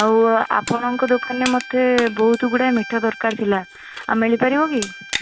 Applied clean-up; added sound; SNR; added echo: none; Bowed string instrument + Crushing; 13 dB; none.